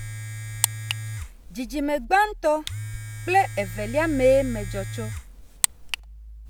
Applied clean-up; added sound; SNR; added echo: none; Domestic sounds, home sounds; 10 dB; none.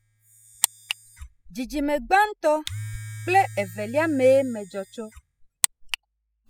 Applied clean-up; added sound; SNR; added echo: classical method spectral subtraction.